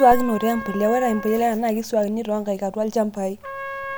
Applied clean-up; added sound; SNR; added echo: none; Trumpet; 14 dB; none.